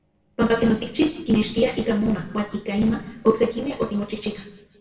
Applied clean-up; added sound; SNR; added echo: none; none; none; reverberation time 0.8 s.